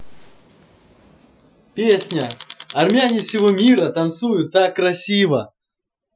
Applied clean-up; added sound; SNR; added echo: classical method Wiener filter.